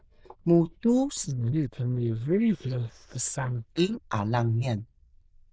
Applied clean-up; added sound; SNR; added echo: neural diffusion model UNIVERSE++.